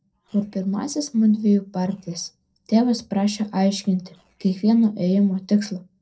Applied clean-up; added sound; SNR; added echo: neural separator model SepFormer DNS4.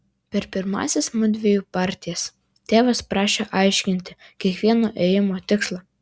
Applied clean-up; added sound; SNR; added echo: none; none; none; none.